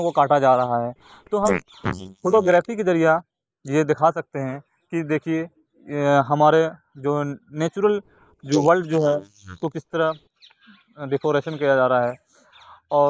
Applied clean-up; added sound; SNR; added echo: neural mask model Resemble Enhance denoiser.